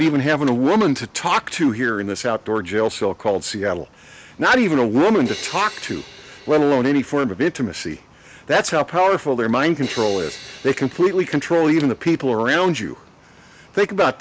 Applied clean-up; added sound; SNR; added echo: none; Crash cymbal; 18 dB; none.